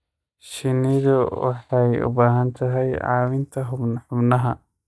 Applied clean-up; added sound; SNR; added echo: neural mask model DeepFilterNet 3.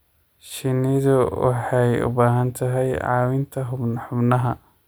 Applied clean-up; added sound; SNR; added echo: none; none; none; none.